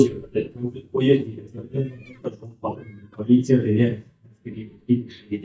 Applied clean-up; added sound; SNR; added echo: neural mask model DeepFilterNet 3.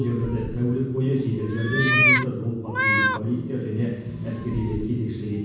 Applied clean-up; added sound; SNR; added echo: none; Meow; 2 dB; reverberation time 1.2 s.